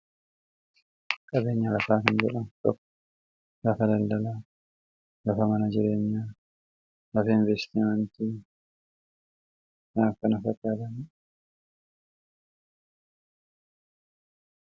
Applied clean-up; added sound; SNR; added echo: none; none; none; none.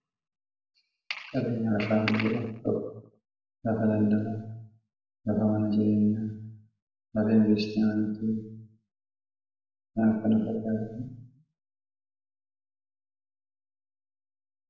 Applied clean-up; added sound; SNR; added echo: none; none; none; reverberation time 0.7 s.